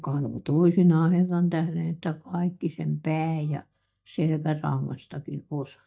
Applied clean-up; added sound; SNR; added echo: neural mask model DeepFilterNet 3.